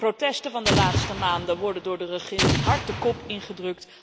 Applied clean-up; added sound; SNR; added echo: none; Explosion; -1 dB; none.